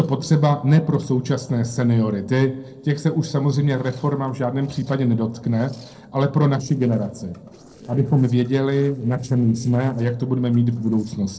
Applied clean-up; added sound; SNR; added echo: neural separator model SepFormer DNS4.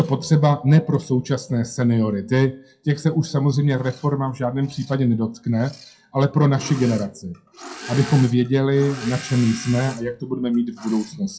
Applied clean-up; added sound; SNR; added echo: classical method WPE with log-MMSE.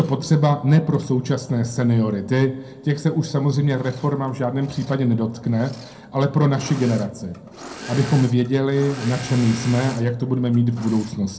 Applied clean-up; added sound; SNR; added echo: none; Engine / Mechanisms; 19 dB; reverberation time 0.2 s.